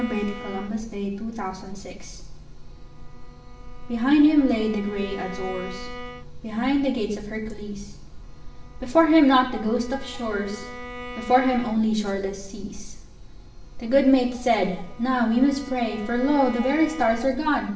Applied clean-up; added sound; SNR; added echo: none; Bowed string instrument; 18 dB; reverberation time 0.7 s.